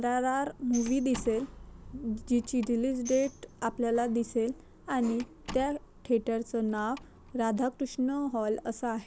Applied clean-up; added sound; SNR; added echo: none; Slam + Tambourine; 19 dB; none.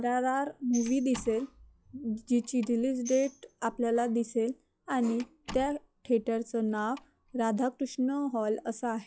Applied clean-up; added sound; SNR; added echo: classical method log-MMSE.